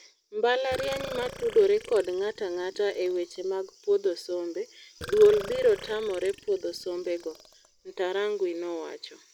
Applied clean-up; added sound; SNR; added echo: none; Burping, eructation; 16 dB; none.